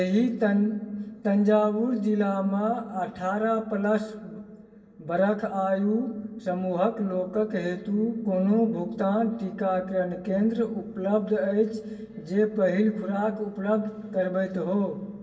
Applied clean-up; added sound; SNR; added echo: none; none; none; reverberation time 0.1 s.